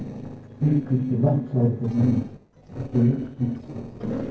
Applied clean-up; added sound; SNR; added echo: neural separator model SepFormer DNS4.